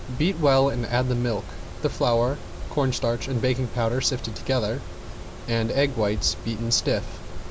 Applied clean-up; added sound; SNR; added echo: none; Mechanisms; 9 dB; none.